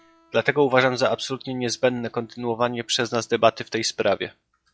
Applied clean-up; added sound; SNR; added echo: classical method log-MMSE.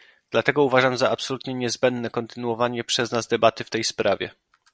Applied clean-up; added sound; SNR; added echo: none; none; none; none.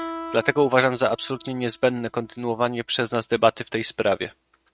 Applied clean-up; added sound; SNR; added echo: neural mask model RNNoise.